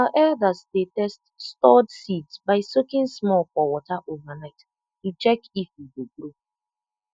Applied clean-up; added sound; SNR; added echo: neural mask model DeepFilterNet 3.